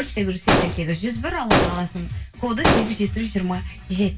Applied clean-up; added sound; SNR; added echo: none; Explosion; -1 dB; reverberation time 0.2 s.